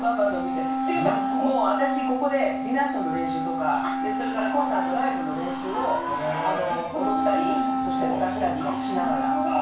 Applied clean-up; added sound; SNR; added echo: none; Wind instrument, woodwind instrument; 0 dB; reverberation time 0.3 s.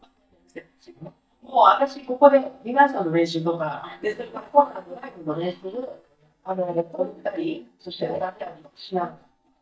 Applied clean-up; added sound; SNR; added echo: neural mask model DeepFilterNet 3.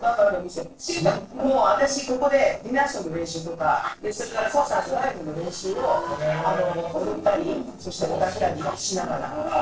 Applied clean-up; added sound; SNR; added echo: neural separator model SepFormer DNS4.